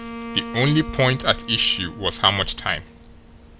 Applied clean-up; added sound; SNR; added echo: none; Bowed string instrument; 14 dB; none.